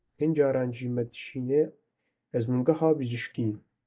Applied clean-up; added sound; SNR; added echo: neural mask model DeepFilterNet 3.